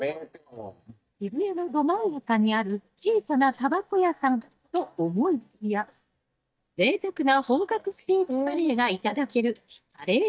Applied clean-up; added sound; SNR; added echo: neural mask model DeepFilterNet 3.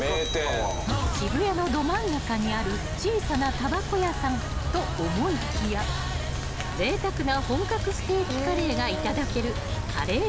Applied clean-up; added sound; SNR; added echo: none; Rain; 4 dB; none.